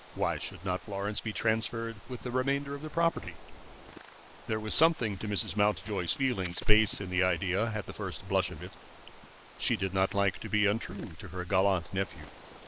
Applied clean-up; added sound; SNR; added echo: neural mask model Resemble Enhance denoiser.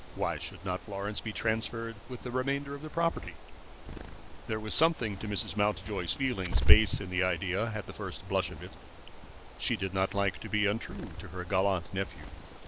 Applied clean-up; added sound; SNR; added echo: none; Bird; 1 dB; none.